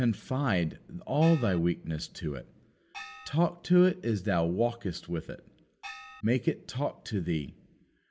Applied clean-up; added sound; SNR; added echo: none; Gong; 14 dB; none.